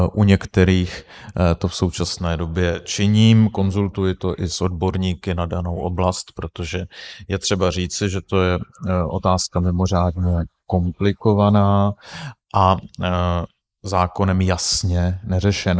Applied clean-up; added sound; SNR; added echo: neural mask model Resemble Enhance denoiser.